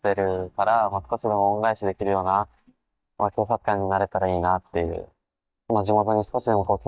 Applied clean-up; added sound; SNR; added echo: neural mask model DeepFilterNet 3.